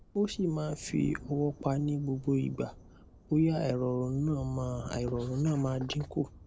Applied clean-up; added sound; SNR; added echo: none; Thunder; 17 dB; none.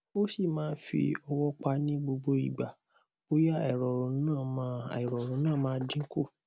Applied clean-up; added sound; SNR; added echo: none; none; none; none.